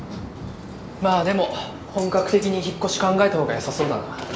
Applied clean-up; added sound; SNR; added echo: none; none; none; none.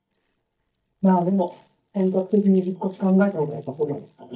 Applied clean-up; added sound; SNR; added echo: neural mask model DeepFilterNet 3.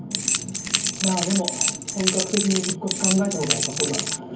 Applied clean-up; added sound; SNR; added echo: none; Rattle / Keys jangling; -1 dB; reverberation time 0.3 s.